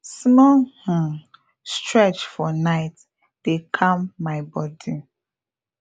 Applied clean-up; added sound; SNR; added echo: none; none; none; none.